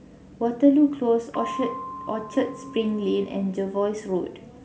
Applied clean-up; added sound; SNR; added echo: none; Percussion; 13 dB; none.